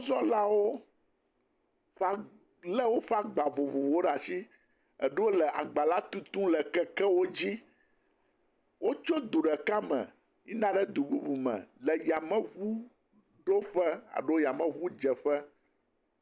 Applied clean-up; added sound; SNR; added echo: none; none; none; none.